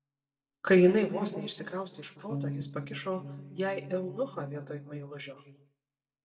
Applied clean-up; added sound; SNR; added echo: neural mask model DeepFilterNet 3.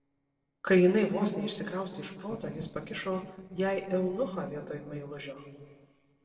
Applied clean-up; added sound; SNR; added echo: neural separator model SepFormer DNS4.